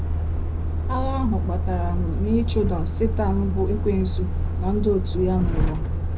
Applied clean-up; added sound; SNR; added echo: none; Truck; -3 dB; reverberation time 0.3 s.